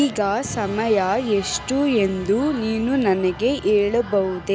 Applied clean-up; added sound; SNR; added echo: none; Musical instrument; 17 dB; none.